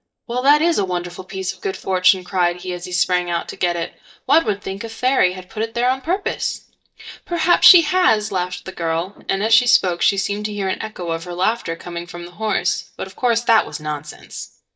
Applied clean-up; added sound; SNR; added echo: neural mask model DeepFilterNet 3.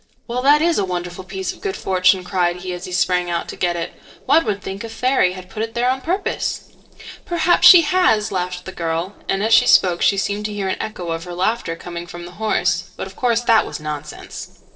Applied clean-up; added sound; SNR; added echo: neural separator model SepFormer DNS4.